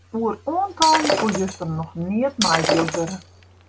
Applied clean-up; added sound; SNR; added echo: none; Shatter; 3 dB; none.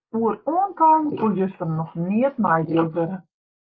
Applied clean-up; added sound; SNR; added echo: neural mask model Resemble Enhance denoiser.